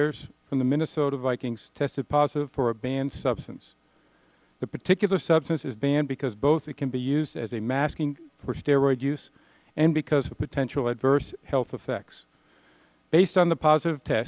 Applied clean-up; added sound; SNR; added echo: none; none; none; none.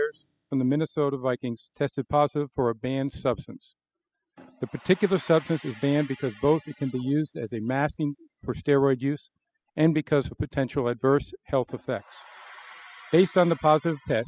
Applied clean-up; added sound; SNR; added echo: classical method spectral subtraction.